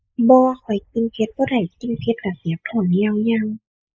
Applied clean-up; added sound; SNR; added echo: neural mask model Resemble Enhance denoiser.